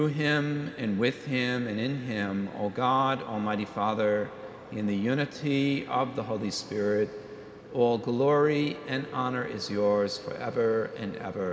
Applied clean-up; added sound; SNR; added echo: none; none; none; none.